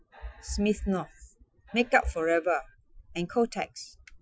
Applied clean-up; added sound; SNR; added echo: classical method Wiener filter.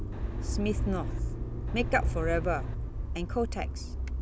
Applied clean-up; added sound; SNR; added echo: none; Wind + Motor vehicle (road); -2 dB; none.